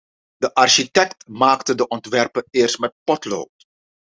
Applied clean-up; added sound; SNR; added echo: none; none; none; none.